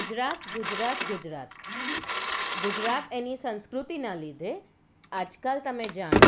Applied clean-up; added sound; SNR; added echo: none; Telephone; -4 dB; none.